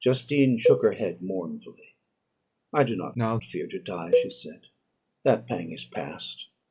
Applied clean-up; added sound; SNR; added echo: none; Cowbell; 2 dB; none.